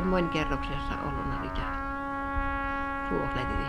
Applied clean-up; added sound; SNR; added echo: none; Bird + Trumpet; -3 dB; none.